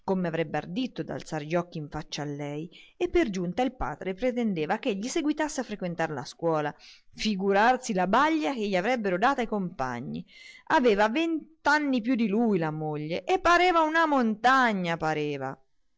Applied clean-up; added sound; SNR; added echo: none; none; none; none.